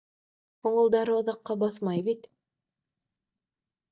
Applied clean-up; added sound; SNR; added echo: neural mask model DeepFilterNet 3.